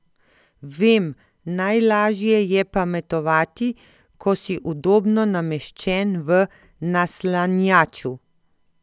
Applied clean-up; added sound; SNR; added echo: none; none; none; none.